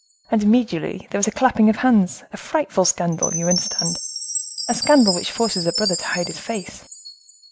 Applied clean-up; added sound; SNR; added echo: none; Chime; 8 dB; none.